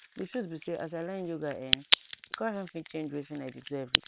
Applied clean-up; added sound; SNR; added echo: neural separator model SepFormer WHAM!.